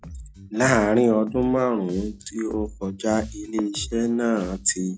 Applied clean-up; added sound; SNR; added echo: classical method log-MMSE.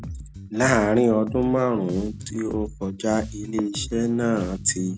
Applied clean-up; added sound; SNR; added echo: none; Bass guitar; 13 dB; none.